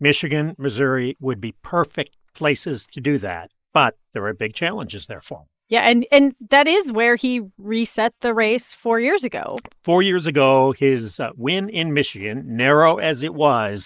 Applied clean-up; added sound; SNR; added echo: neural mask model Resemble Enhance denoiser.